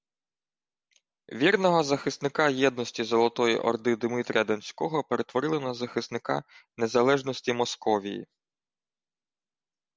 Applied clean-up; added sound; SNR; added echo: none; none; none; none.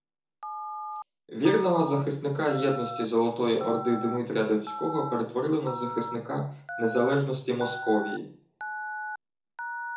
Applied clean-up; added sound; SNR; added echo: none; Telephone; 10 dB; reverberation time 0.7 s.